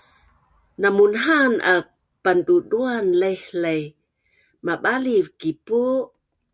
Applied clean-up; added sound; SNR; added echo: none; none; none; none.